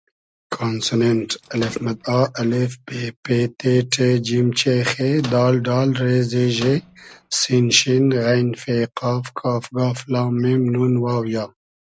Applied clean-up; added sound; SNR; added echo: none; Microwave oven; 18 dB; none.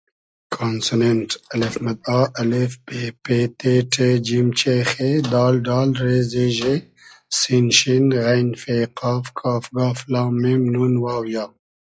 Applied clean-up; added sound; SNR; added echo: classical method log-MMSE.